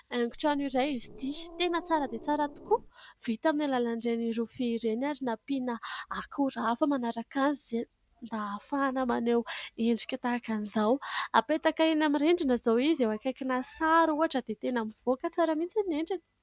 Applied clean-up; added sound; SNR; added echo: none; Growling; 17 dB; none.